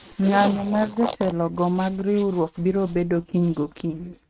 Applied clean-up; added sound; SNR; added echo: neural mask model RNNoise.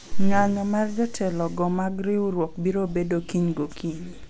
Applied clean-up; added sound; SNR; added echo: none; none; none; none.